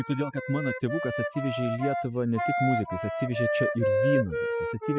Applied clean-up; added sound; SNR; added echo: classical method spectral subtraction.